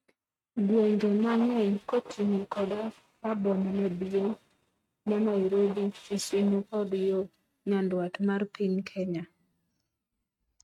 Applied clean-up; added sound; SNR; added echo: neural mask model RNNoise.